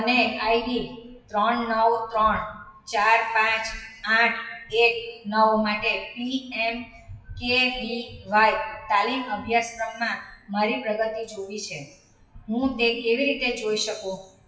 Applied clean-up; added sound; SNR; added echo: classical method WPE with log-MMSE.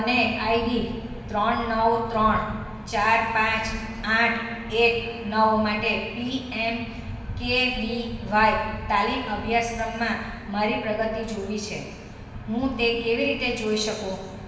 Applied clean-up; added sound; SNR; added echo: none; Wind instrument, woodwind instrument; 19 dB; reverberation time 1.4 s.